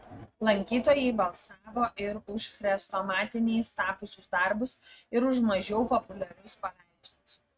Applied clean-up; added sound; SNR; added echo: neural mask model RNNoise.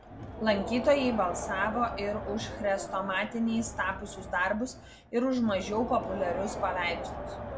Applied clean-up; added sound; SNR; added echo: none; Crowd; 8 dB; none.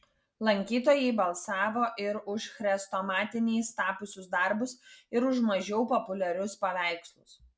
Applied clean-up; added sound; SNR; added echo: none; none; none; none.